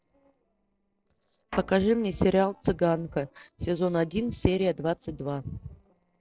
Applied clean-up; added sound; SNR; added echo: neural separator model SepFormer DNS4.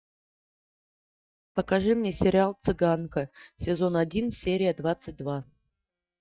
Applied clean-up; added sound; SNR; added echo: neural mask model DeepFilterNet 3.